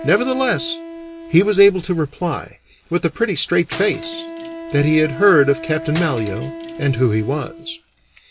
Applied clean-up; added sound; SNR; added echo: none; Cutlery, silverware + Wind instrument, woodwind instrument; 13 dB; none.